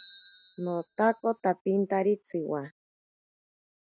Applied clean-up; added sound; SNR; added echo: neural mask model RNNoise.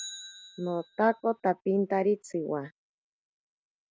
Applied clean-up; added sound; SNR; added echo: none; Bicycle; 20 dB; none.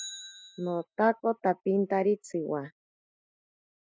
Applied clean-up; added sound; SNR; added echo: classical method spectral subtraction.